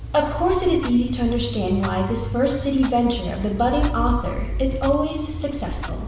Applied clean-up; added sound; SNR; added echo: none; Clock; 6 dB; reverberation time 1.0 s.